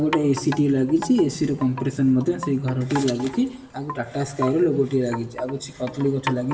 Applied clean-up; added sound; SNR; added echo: none; Wind chime; 13 dB; reverberation time 0.7 s.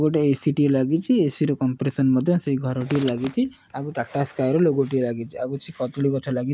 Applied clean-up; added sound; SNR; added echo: none; none; none; none.